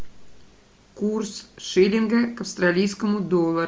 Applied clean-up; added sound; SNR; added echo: none; none; none; none.